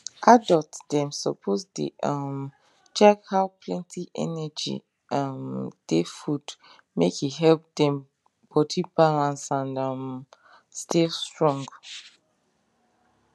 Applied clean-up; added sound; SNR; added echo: none; none; none; none.